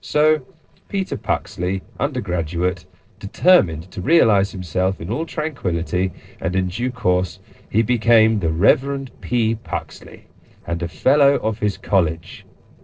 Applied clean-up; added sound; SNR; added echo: neural separator model SepFormer DNS4.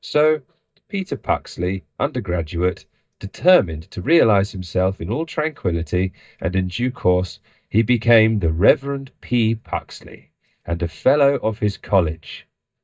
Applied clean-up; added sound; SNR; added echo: neural mask model DeepFilterNet 3.